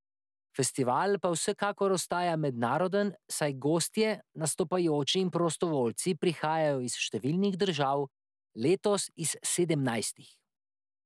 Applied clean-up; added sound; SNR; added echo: none; none; none; none.